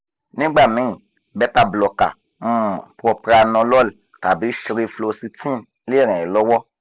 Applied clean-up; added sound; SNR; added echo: none; none; none; none.